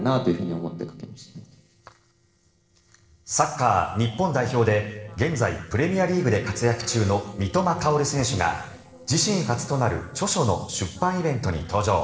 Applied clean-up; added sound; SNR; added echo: neural separator model SepFormer DNS4.